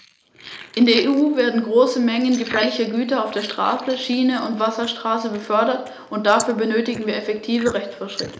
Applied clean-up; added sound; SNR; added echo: neural mask model Resemble Enhance denoiser.